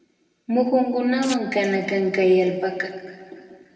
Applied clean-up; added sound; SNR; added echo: none; Domestic sounds, home sounds; 16 dB; reverberation time 2.0 s.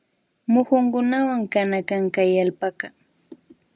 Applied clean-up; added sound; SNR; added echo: none; none; none; none.